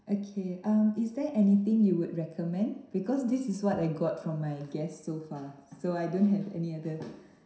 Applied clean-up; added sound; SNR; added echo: none; none; none; reverberation time 0.7 s.